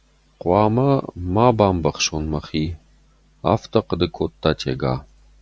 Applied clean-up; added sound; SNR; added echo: none; none; none; none.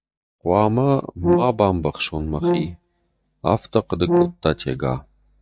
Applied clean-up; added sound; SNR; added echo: neural mask model DeepFilterNet 3.